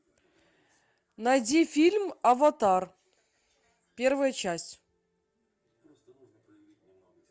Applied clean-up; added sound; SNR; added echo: none; none; none; none.